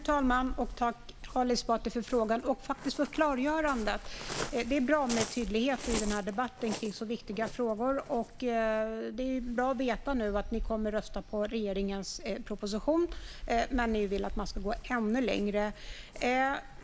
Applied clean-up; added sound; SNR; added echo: none; Waves, surf; 10 dB; none.